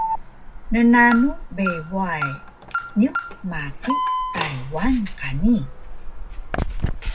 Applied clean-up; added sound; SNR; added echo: none; Alarm; 4 dB; reverberation time 0.4 s.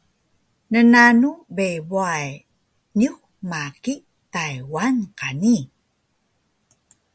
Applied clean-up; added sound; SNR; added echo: none; none; none; none.